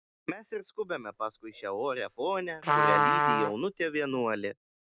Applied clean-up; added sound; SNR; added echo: none; Trumpet; -4 dB; none.